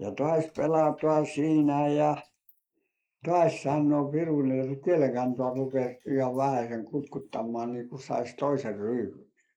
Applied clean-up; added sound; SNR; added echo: neural mask model Resemble Enhance denoiser.